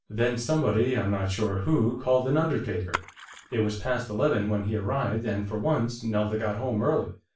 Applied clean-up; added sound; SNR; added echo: none; Splash, splatter; 13 dB; reverberation time 0.3 s.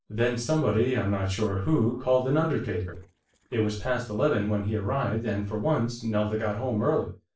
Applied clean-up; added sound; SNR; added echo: neural separator model SepFormer DNS4.